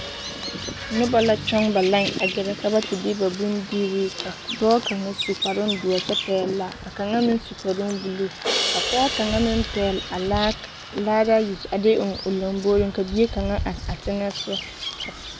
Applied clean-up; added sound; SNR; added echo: none; Crash cymbal + Bird vocalization, bird call, bird song; 8 dB; none.